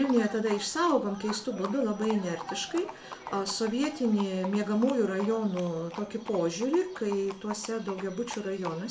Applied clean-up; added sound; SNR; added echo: none; Livestock, farm animals, working animals; 14 dB; reverberation time 0.3 s.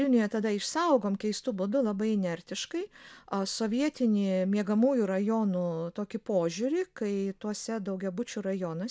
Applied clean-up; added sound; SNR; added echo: none; none; none; none.